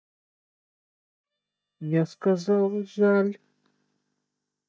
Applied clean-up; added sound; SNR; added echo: neural mask model DeepFilterNet 3.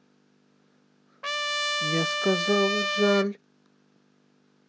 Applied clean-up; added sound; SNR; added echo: none; Trumpet; -1 dB; none.